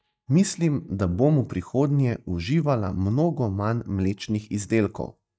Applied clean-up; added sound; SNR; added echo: neural mask model DeepFilterNet 3.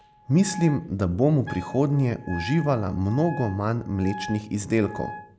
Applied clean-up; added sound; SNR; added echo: none; Wind instrument, woodwind instrument; 15 dB; none.